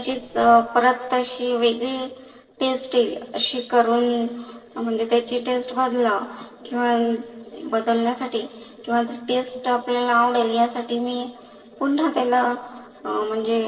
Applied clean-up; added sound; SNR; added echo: neural separator model SepFormer DNS4.